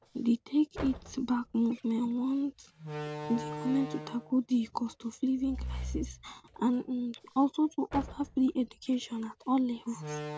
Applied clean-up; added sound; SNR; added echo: none; Slam; 12 dB; none.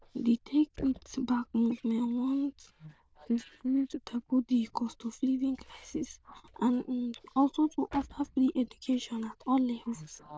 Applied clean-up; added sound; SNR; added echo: neural diffusion model UNIVERSE++.